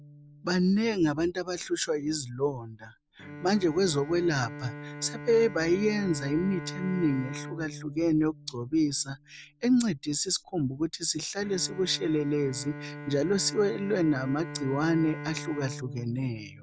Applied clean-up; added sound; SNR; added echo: none; Bowed string instrument; 13 dB; none.